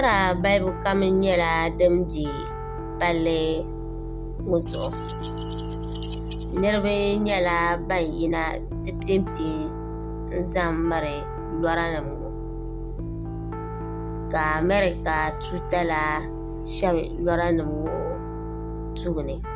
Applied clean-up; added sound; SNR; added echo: none; Keys jangling + Piano; 5 dB; none.